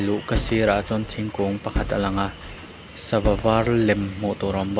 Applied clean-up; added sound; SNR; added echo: none; Fireworks; 9 dB; none.